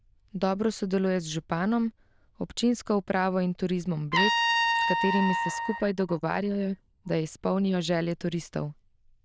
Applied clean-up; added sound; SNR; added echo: neural diffusion model UNIVERSE++.